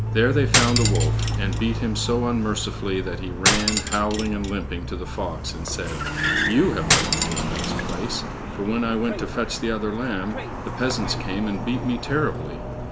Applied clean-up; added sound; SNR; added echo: none; Car + Cutlery, silverware; -1 dB; none.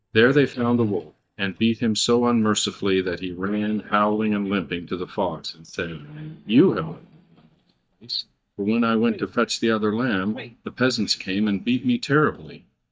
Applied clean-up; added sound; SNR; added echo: neural mask model DeepFilterNet 3.